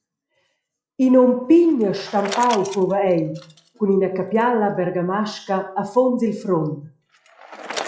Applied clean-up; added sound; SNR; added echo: classical method log-MMSE.